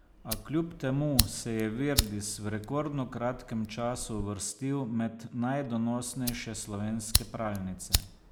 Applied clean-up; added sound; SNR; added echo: none; Fire; 4 dB; none.